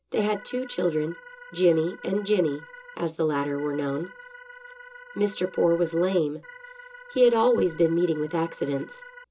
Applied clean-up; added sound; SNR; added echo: none; Organ; 19 dB; reverberation time 0.2 s.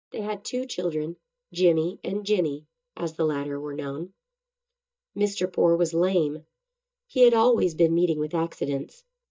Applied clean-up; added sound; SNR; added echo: neural mask model DeepFilterNet 3.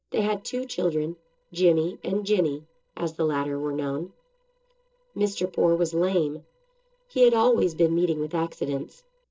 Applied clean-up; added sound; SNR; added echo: neural separator model SepFormer DNS4.